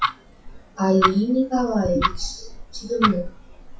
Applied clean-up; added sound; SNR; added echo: classical method WPE with log-MMSE.